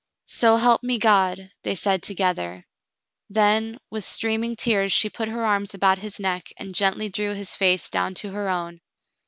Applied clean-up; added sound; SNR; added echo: none; none; none; none.